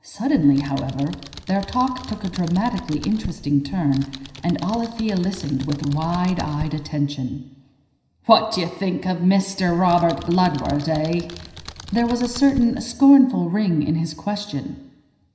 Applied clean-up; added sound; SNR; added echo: none; Computer keyboard; 16 dB; reverberation time 0.9 s.